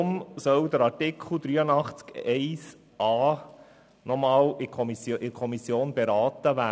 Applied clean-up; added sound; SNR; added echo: none; none; none; none.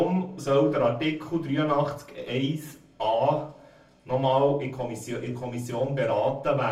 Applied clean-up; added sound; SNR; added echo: none; none; none; reverberation time 0.3 s.